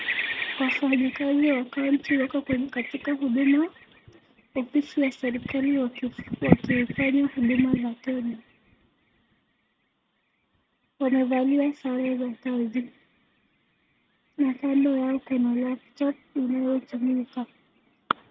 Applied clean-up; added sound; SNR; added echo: neural mask model RNNoise.